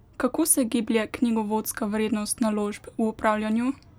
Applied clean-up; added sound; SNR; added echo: none; none; none; none.